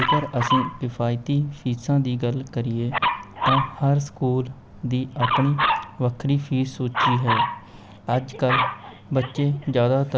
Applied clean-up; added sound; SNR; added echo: none; Dog; 4 dB; none.